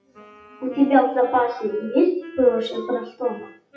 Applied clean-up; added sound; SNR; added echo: classical method WPE with log-MMSE.